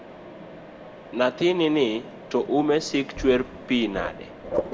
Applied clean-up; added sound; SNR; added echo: none; Mechanisms; 11 dB; reverberation time 1.3 s.